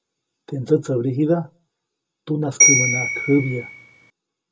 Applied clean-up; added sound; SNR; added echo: none; Bell; -4 dB; reverberation time 0.2 s.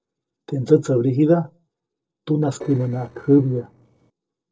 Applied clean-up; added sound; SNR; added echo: neural separator model SepFormer DNS4.